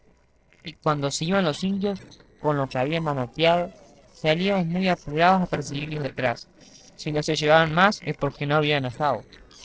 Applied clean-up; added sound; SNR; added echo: neural separator model SepFormer DNS4.